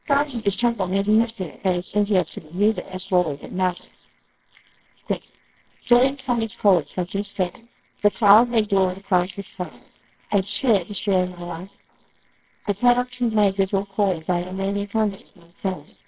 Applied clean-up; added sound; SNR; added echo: neural separator model SepFormer WHAMR!.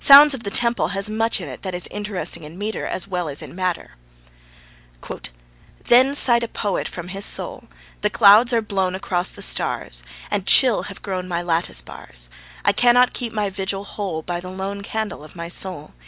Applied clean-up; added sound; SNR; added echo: none; none; none; none.